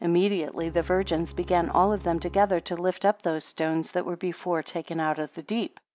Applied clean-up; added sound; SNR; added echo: none; Bowed string instrument; 16 dB; none.